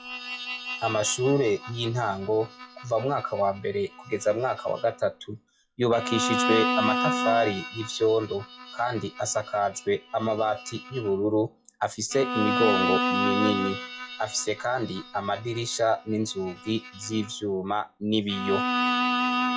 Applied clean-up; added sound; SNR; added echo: classical method log-MMSE.